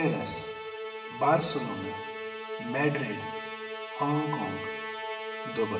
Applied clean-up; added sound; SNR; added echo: none; Musical instrument; 6 dB; reverberation time 0.8 s.